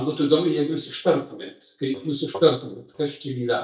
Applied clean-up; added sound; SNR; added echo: neural mask model DeepFilterNet 3.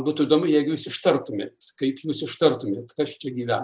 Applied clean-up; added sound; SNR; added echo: none; none; none; none.